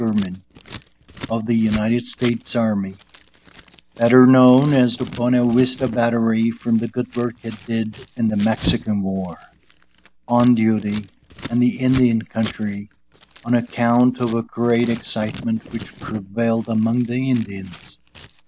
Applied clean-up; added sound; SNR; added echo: none; Scissors; 17 dB; none.